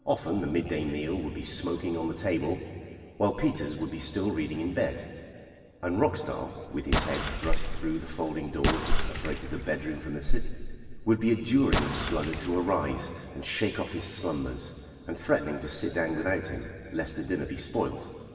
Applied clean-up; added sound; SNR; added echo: none; Explosion; 4 dB; reverberation time 2.4 s.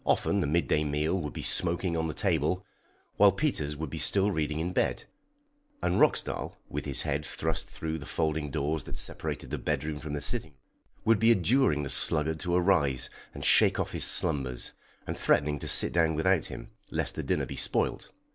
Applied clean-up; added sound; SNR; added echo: none; none; none; none.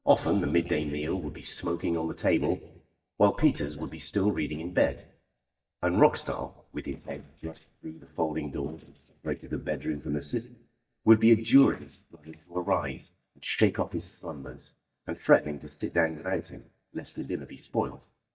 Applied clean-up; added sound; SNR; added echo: neural mask model DeepFilterNet 3.